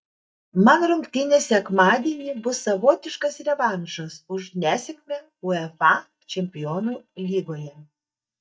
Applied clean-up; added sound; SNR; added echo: neural mask model DeepFilterNet 3.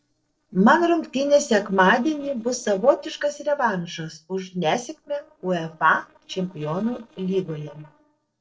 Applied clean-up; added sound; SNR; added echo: neural separator model SepFormer DNS4.